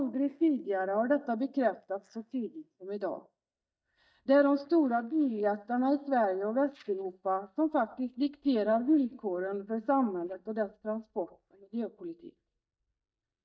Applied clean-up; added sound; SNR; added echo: neural mask model DeepFilterNet 3.